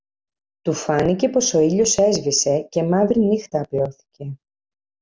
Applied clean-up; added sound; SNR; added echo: none; none; none; none.